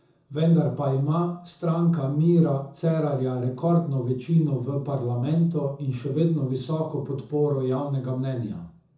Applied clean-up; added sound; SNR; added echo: none; none; none; reverberation time 0.5 s.